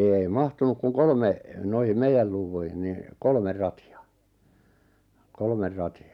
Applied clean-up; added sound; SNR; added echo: none; none; none; none.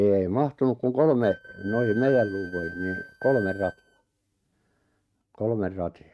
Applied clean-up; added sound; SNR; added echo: neural mask model RNNoise.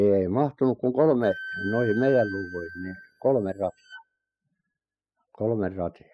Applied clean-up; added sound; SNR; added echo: classical method spectral subtraction.